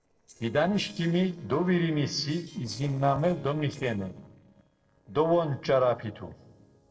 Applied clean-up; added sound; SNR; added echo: neural separator model SepFormer DNS4.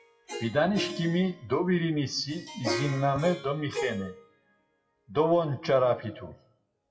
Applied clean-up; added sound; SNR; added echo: classical method WPE with log-MMSE.